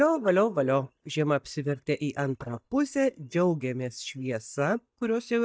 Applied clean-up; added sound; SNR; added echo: neural mask model DeepFilterNet 3.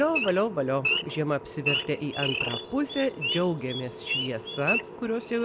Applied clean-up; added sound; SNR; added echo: none; Idling / Wild animals; 4 dB; none.